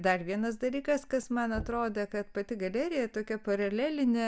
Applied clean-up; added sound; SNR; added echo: none; Knock; 17 dB; none.